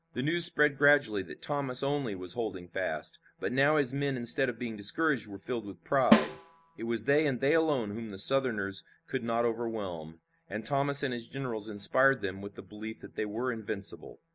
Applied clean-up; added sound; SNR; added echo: none; Snare drum; 1 dB; none.